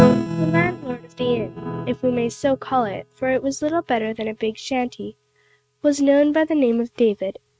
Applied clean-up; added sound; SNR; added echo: neural mask model RNNoise.